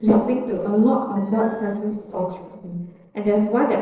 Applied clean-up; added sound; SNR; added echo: neural separator model SepFormer DNS4.